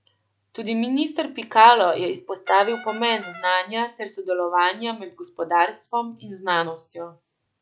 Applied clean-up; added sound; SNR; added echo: none; Brass instrument; 14 dB; none.